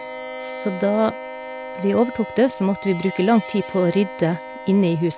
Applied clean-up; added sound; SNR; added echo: none; Bowed string instrument + Wind instrument, woodwind instrument; 12 dB; none.